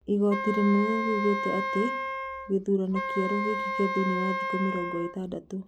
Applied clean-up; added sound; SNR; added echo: none; Wind instrument, woodwind instrument; 3 dB; none.